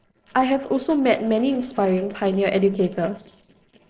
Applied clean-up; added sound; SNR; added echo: neural separator model SepFormer DNS4.